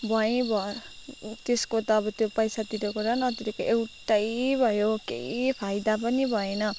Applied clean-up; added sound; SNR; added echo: none; none; none; none.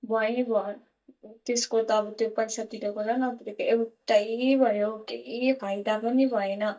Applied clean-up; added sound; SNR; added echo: neural mask model DeepFilterNet 3.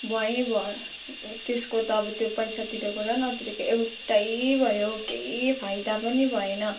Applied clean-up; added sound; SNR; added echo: none; Bathtub (filling or washing); 15 dB; reverberation time 0.3 s.